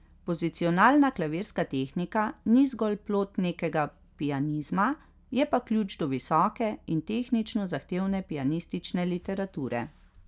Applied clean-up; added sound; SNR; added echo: none; none; none; none.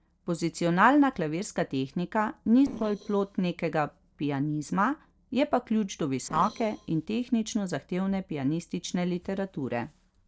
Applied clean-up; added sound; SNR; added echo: neural separator model SepFormer DNS4.